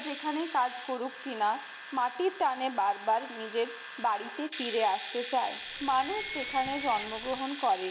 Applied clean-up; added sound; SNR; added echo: none; Bird + Domestic sounds, home sounds; 10 dB; none.